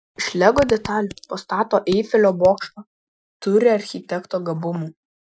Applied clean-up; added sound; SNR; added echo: classical method Wiener filter.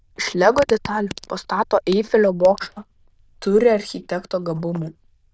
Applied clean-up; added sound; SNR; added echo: neural diffusion model UNIVERSE++.